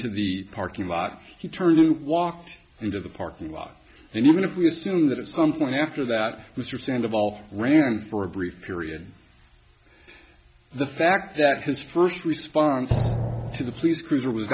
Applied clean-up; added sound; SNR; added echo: none; Drum; 2 dB; none.